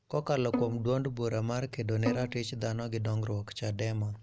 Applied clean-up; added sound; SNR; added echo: none; Bowed string instrument; 8 dB; none.